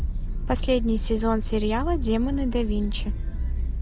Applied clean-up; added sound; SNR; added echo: none; none; none; none.